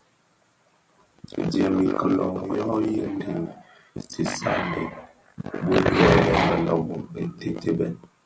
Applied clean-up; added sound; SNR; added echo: none; none; none; none.